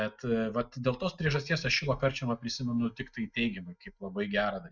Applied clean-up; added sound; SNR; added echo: neural mask model DeepFilterNet 3.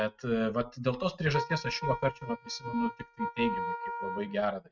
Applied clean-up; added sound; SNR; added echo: neural mask model RNNoise.